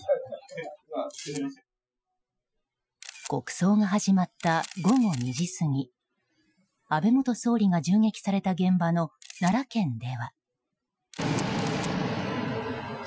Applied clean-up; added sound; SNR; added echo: classical method Wiener filter.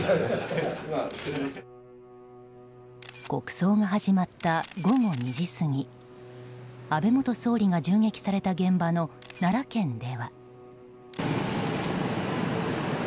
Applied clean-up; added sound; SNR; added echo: none; Bowed string instrument + Camera; 18 dB; none.